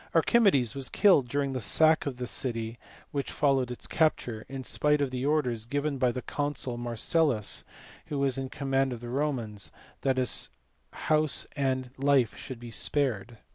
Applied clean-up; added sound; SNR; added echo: none; none; none; none.